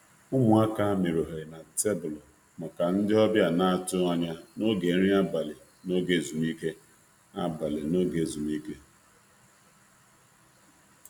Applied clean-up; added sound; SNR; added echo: none; none; none; none.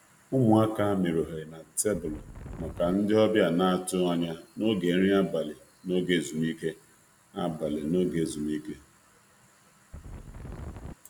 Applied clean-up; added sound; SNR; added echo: none; Wind; 12 dB; none.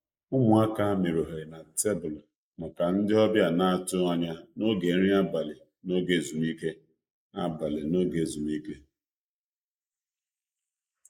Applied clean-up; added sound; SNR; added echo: neural mask model Resemble Enhance denoiser.